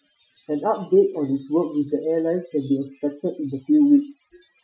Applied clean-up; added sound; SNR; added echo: classical method Wiener filter.